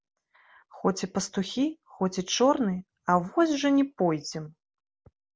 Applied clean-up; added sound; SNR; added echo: none; none; none; none.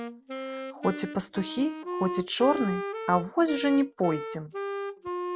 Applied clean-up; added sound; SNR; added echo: none; Wind instrument, woodwind instrument; 6 dB; none.